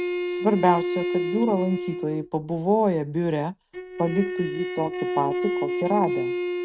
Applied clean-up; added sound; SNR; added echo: neural mask model RNNoise.